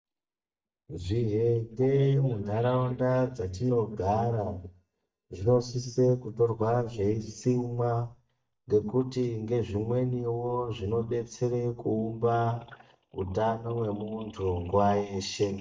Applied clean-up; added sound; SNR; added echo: neural mask model DeepFilterNet 3.